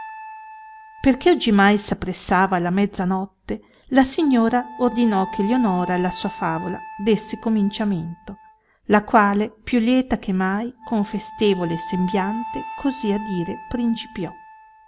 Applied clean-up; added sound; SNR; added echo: none; Wind instrument, woodwind instrument; 16 dB; none.